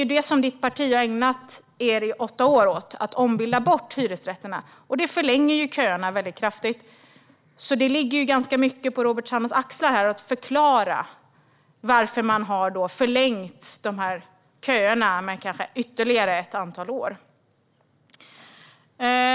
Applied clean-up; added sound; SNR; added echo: none; none; none; none.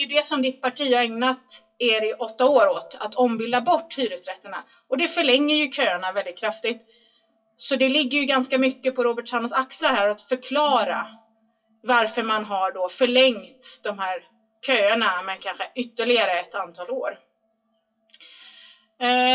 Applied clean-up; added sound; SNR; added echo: classical method WPE with log-MMSE.